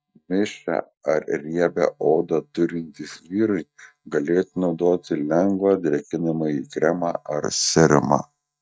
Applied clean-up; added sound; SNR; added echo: neural mask model DeepFilterNet 3.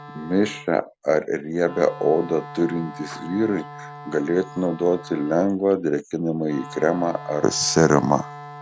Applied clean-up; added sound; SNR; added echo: none; Wind instrument, woodwind instrument; 17 dB; none.